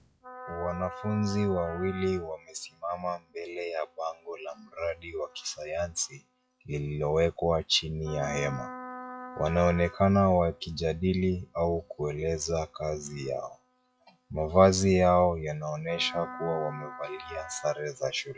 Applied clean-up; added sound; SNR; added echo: classical method log-MMSE.